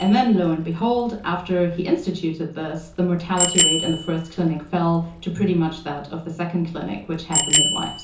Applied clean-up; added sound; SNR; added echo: none; Bicycle bell; 3 dB; reverberation time 0.6 s.